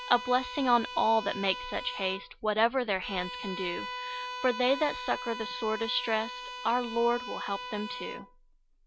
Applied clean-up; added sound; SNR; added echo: none; Bowed string instrument; 9 dB; none.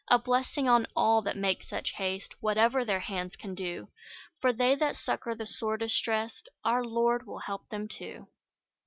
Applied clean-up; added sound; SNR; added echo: none; none; none; none.